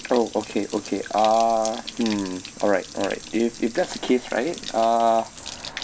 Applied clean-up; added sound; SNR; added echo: none; Bathtub (filling or washing); 15 dB; none.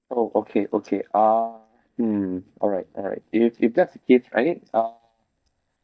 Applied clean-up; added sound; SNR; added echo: neural mask model DeepFilterNet 3.